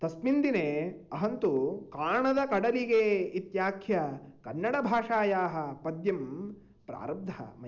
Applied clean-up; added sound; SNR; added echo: none; none; none; none.